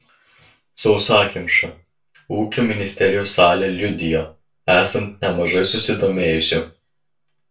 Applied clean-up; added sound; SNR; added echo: none; none; none; reverberation time 0.3 s.